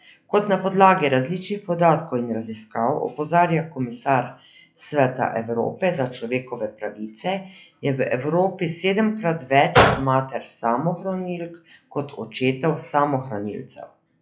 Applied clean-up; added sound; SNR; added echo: classical method log-MMSE.